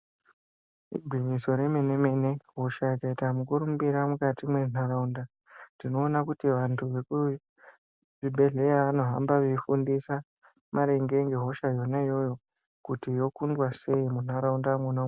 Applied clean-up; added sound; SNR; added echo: none; none; none; none.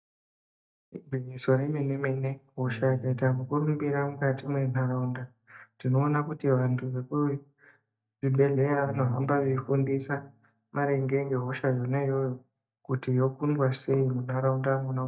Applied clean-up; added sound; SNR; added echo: neural mask model DeepFilterNet 3.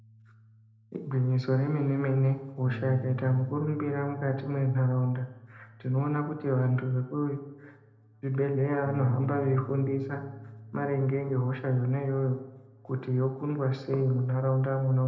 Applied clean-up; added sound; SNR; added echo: none; Bass guitar; 17 dB; reverberation time 0.7 s.